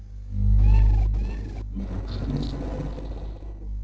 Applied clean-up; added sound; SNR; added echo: neural separator model SepFormer DNS4.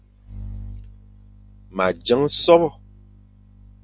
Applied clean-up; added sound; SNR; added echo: none; none; none; none.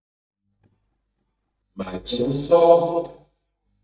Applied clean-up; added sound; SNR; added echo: neural mask model DeepFilterNet 3.